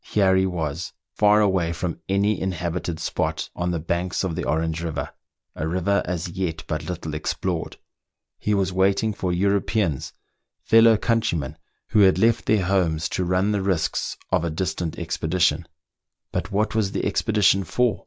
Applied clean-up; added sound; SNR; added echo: none; none; none; none.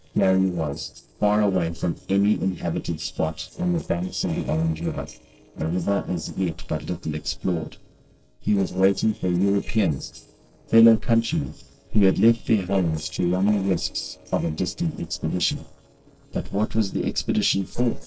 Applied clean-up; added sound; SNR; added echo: neural separator model SepFormer DNS4.